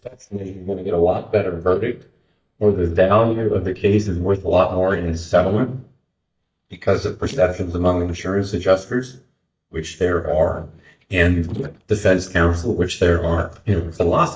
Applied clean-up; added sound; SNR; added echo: neural mask model DeepFilterNet 3.